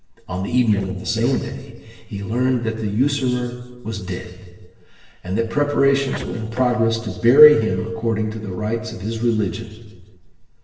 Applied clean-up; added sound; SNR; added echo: neural separator model SepFormer DNS4.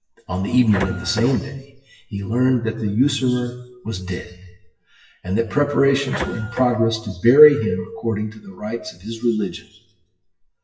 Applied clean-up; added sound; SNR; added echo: classical method WPE with log-MMSE.